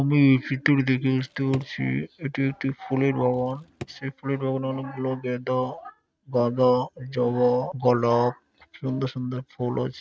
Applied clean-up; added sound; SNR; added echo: neural mask model RNNoise.